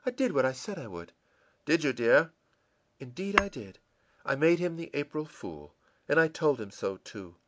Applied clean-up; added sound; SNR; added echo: none; Tap / Hammer; 6 dB; none.